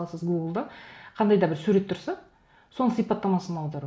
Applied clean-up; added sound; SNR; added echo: none; none; none; none.